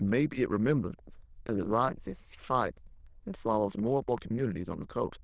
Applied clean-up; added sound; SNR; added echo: neural diffusion model UNIVERSE++.